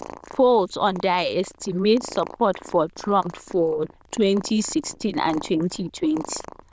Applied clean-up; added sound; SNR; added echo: neural diffusion model UNIVERSE++.